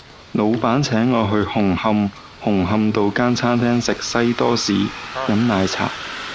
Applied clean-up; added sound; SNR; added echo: none; Bus; 15 dB; none.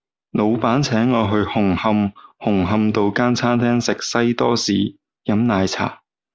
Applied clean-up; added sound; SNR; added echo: none; none; none; none.